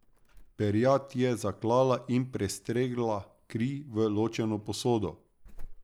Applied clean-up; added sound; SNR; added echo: none; Alarm / Insect; 19 dB; none.